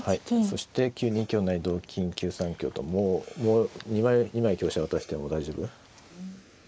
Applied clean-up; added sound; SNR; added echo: neural mask model Resemble Enhance denoiser.